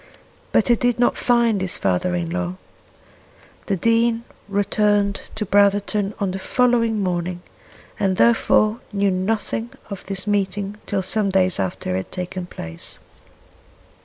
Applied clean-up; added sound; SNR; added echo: none; none; none; none.